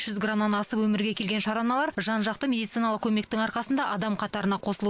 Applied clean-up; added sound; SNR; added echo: none; none; none; none.